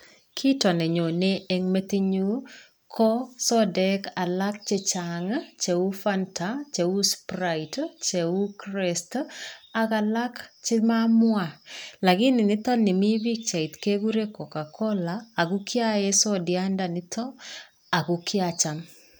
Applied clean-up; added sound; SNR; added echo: none; none; none; none.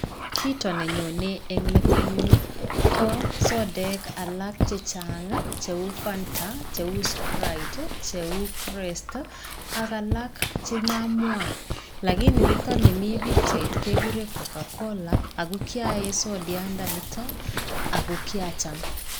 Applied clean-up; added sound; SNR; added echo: none; Dog; -4 dB; none.